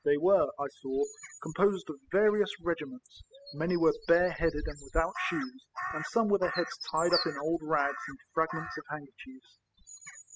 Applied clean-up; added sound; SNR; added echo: classical method spectral subtraction.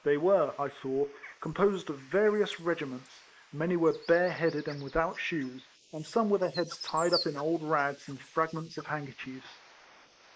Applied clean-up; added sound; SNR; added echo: neural mask model Resemble Enhance denoiser.